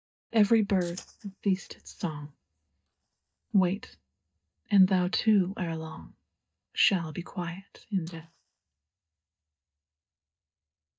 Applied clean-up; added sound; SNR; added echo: neural mask model DeepFilterNet 3.